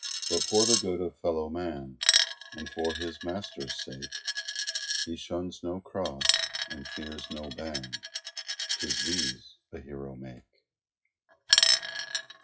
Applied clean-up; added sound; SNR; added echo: classical method WPE with log-MMSE.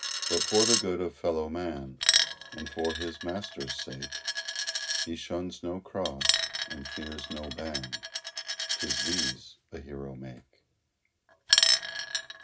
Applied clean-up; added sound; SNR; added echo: none; Coin (dropping); -4 dB; reverberation time 0.4 s.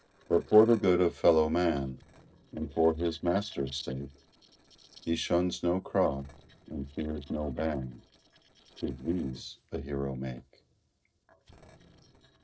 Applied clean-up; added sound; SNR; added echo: neural separator model SepFormer DNS4.